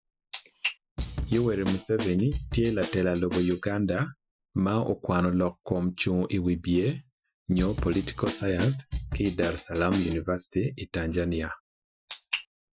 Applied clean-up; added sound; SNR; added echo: classical method Wiener filter.